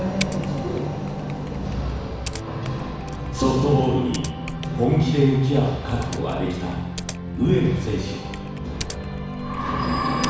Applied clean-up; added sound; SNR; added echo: none; Typing; 16 dB; reverberation time 1.1 s.